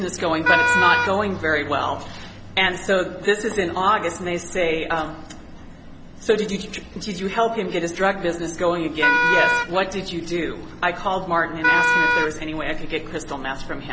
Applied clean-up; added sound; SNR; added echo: none; Wind instrument, woodwind instrument; -3 dB; none.